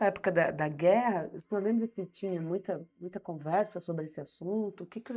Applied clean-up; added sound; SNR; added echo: neural mask model DeepFilterNet 3.